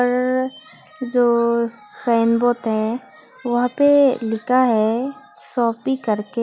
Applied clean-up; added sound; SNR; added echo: none; none; none; none.